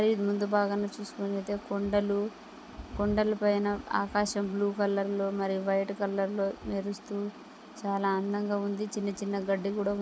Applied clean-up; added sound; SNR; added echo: none; none; none; none.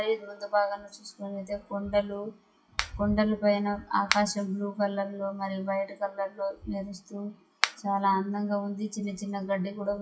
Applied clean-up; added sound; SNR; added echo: classical method WPE with log-MMSE.